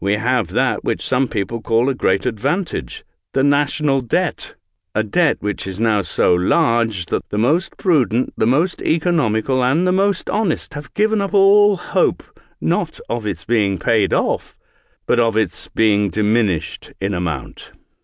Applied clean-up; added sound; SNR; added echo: none; none; none; none.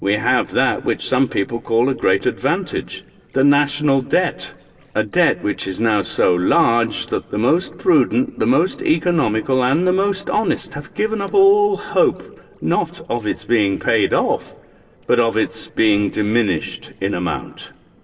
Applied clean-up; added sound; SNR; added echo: neural separator model SepFormer DNS4.